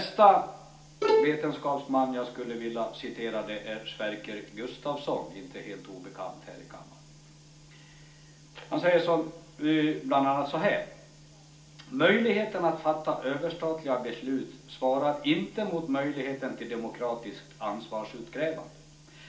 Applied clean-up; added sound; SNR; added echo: none; Bowed string instrument; -3 dB; reverberation time 0.4 s.